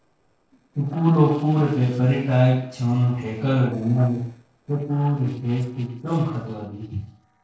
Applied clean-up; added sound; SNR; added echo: neural separator model SepFormer DNS4.